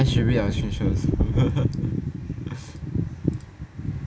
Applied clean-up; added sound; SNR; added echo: none; Wind; 1 dB; none.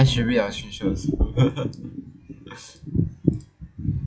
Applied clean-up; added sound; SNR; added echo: classical method log-MMSE.